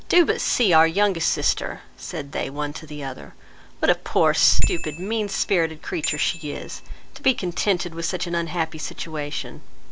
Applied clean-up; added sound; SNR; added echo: none; Bicycle bell; 15 dB; none.